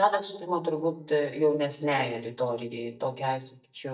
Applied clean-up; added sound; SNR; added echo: neural mask model DeepFilterNet 3.